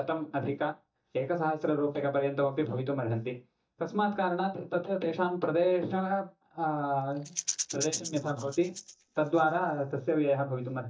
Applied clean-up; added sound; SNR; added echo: neural mask model DeepFilterNet 3.